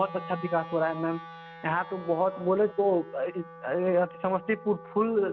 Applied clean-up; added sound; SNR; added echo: none; Wind instrument, woodwind instrument; 16 dB; none.